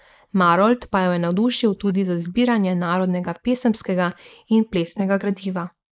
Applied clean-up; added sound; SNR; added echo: neural mask model Resemble Enhance denoiser.